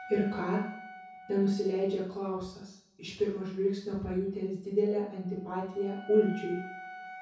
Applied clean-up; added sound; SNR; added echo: none; Wind instrument, woodwind instrument; 17 dB; reverberation time 0.6 s.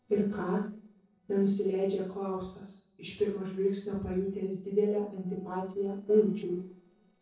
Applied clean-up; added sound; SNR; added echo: neural separator model SepFormer DNS4.